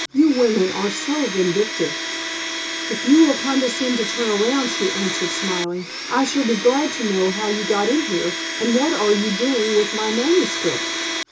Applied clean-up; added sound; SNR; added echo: none; Domestic sounds, home sounds; 6 dB; reverberation time 0.2 s.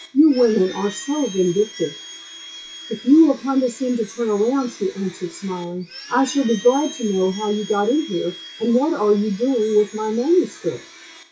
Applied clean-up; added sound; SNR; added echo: classical method WPE with log-MMSE.